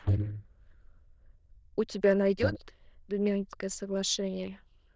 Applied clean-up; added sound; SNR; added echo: neural diffusion model UNIVERSE++.